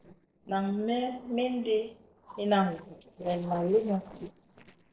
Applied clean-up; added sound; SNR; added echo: neural separator model SepFormer DNS4.